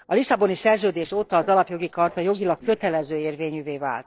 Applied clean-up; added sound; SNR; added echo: neural separator model SepFormer DNS4.